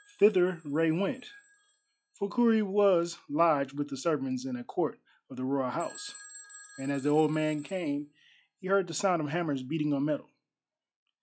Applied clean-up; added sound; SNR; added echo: classical method log-MMSE.